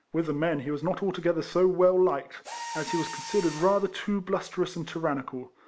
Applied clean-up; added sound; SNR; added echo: none; Mechanisms; 16 dB; none.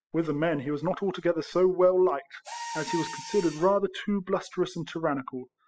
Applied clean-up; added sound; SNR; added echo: classical method spectral subtraction.